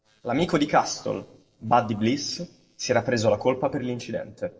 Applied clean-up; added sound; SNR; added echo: neural separator model SepFormer DNS4.